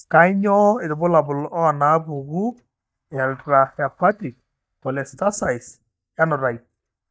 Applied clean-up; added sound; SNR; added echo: neural mask model DeepFilterNet 3.